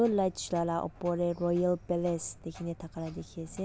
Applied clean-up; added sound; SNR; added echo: none; none; none; none.